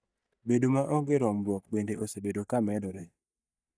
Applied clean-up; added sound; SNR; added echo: neural mask model DeepFilterNet 3.